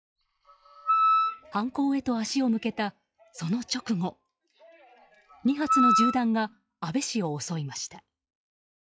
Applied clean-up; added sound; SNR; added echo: classical method log-MMSE.